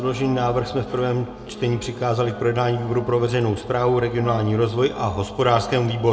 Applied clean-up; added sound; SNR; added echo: none; Wind instrument, woodwind instrument; 18 dB; reverberation time 0.7 s.